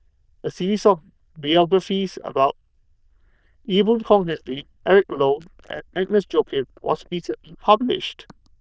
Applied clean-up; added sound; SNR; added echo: neural diffusion model UNIVERSE++.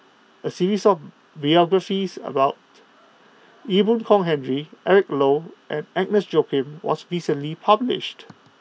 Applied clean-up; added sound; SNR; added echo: none; none; none; none.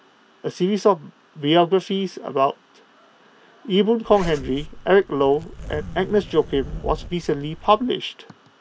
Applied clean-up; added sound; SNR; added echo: none; Zipper (clothing); 12 dB; none.